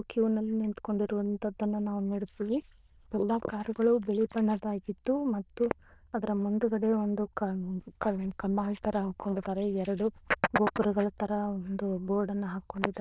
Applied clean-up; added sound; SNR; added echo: neural diffusion model UNIVERSE++.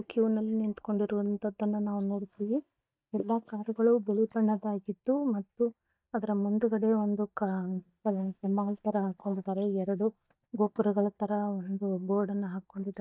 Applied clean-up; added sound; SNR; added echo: neural mask model DeepFilterNet 3.